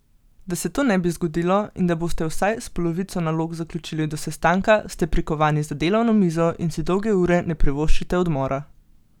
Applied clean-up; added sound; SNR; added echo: none; none; none; none.